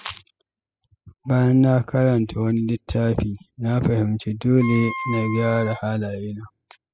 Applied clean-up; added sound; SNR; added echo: classical method spectral subtraction.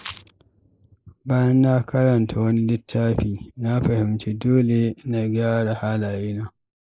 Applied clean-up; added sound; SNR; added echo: neural mask model Resemble Enhance denoiser.